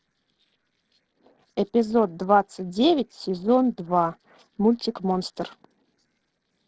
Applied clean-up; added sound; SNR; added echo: neural separator model SepFormer DNS4.